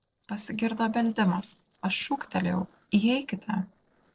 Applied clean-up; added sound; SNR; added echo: neural separator model SepFormer DNS4.